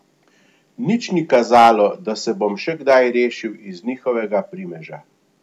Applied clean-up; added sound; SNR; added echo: none; none; none; none.